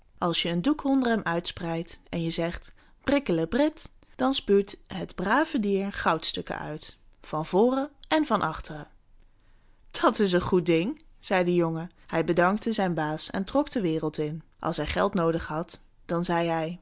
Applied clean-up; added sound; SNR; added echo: none; none; none; none.